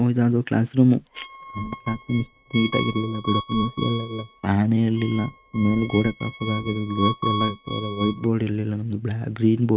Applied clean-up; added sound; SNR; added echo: neural mask model RNNoise.